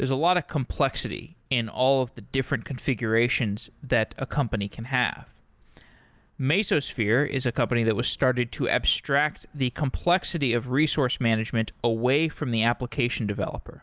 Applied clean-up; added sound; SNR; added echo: none; none; none; none.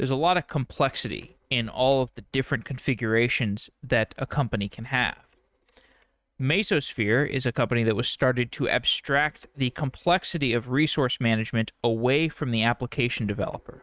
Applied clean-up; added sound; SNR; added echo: neural mask model RNNoise.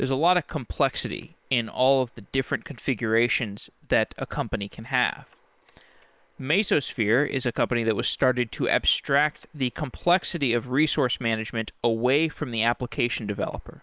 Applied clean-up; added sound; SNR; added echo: neural separator model SepFormer WHAM!.